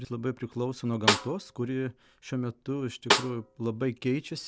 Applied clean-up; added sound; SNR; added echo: none; Snare drum; -1 dB; none.